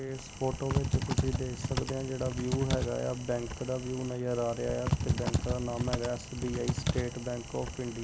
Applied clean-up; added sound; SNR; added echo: none; Typing; 0 dB; none.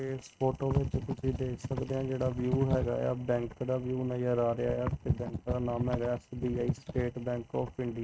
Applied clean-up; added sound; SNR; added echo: neural mask model RNNoise.